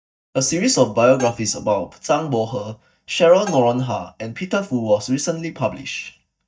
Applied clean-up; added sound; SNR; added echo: neural mask model DeepFilterNet 3.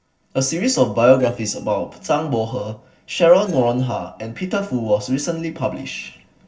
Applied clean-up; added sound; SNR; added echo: neural separator model SepFormer DNS4.